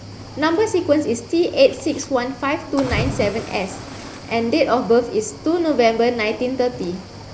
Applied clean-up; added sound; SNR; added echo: none; Cricket / Waves, surf; 13 dB; none.